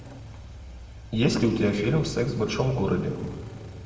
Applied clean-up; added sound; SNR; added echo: none; Engine starting / Motorcycle; 15 dB; reverberation time 1.7 s.